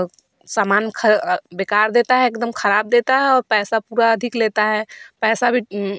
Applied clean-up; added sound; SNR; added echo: none; none; none; none.